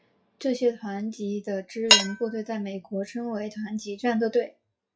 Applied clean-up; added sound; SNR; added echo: classical method WPE with log-MMSE.